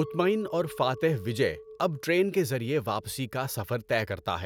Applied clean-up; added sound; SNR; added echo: none; Chink, clink; 19 dB; none.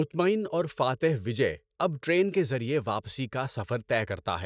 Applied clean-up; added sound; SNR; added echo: neural mask model DeepFilterNet 3.